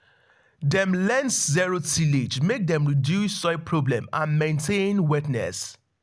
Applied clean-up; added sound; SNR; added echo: none; none; none; none.